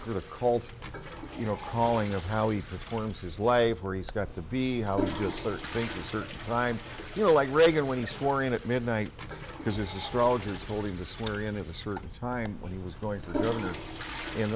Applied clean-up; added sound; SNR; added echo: none; Toilet flush / Water; 11 dB; none.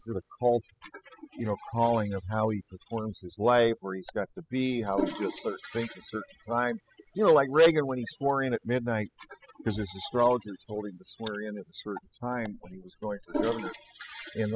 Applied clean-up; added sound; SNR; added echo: classical method spectral subtraction.